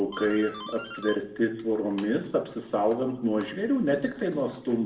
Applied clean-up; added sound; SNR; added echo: none; Doorbell; 19 dB; reverberation time 0.6 s.